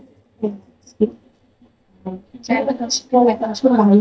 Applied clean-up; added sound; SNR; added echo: neural mask model DeepFilterNet 3.